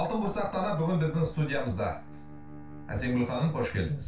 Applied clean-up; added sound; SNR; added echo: none; Bowed string instrument; 19 dB; reverberation time 0.3 s.